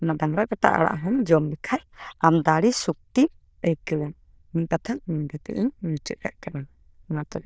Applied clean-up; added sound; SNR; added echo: neural diffusion model UNIVERSE++.